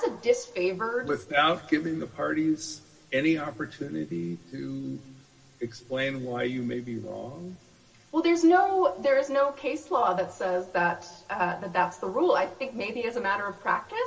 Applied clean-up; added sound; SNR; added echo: none; none; none; reverberation time 2.2 s.